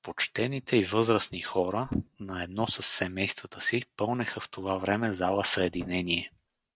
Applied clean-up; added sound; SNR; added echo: neural mask model RNNoise.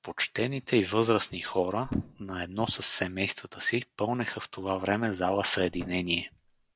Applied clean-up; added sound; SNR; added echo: none; Thump, thud; 19 dB; none.